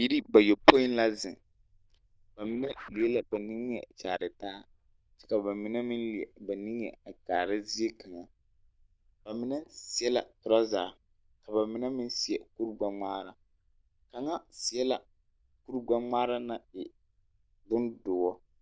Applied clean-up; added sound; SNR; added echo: neural diffusion model UNIVERSE++.